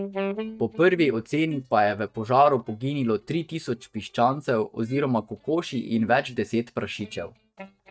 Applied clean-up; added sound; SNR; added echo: neural mask model DeepFilterNet 3.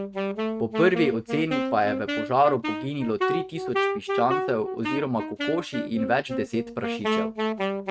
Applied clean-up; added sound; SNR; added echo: neural mask model RNNoise.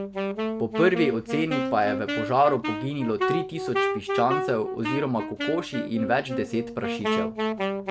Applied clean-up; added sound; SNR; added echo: none; Wind instrument, woodwind instrument; 2 dB; none.